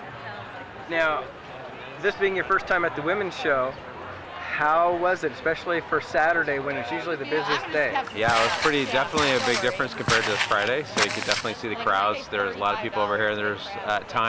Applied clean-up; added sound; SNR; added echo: none; Walk, footsteps; 4 dB; none.